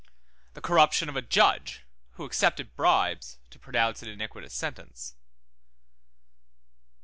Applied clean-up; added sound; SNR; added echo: none; none; none; none.